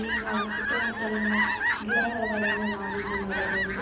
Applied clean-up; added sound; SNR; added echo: none; Fowl; -3 dB; reverberation time 0.9 s.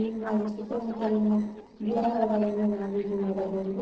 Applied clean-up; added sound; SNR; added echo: neural separator model SepFormer DNS4.